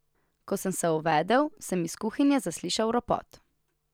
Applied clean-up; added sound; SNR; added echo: none; none; none; none.